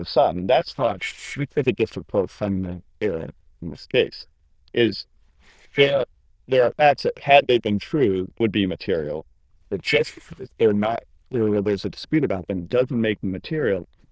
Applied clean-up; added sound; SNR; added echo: neural diffusion model UNIVERSE++.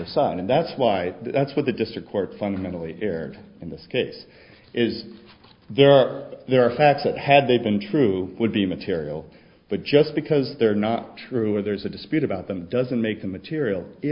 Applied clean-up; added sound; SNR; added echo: none; none; none; none.